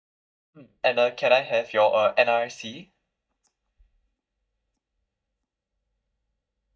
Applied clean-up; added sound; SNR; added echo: neural mask model DeepFilterNet 3.